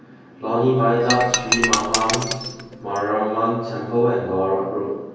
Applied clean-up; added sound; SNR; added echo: none; Shatter; 4 dB; reverberation time 1.3 s.